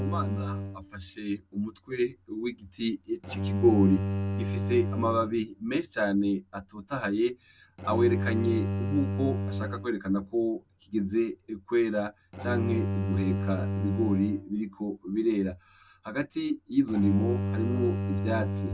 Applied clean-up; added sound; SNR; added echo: none; Bowed string instrument; 4 dB; none.